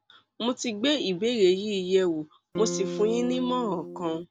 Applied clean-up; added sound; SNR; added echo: none; Electric guitar / Strum; 7 dB; none.